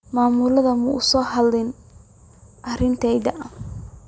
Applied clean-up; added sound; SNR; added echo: none; none; none; none.